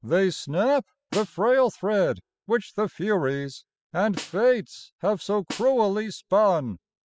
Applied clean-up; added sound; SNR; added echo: classical method spectral subtraction.